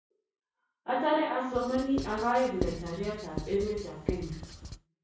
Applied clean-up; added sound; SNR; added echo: none; Writing; 7 dB; reverberation time 0.6 s.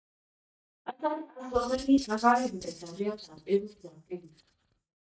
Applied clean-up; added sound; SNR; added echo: neural mask model DeepFilterNet 3.